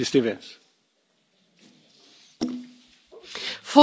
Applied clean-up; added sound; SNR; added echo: none; none; none; none.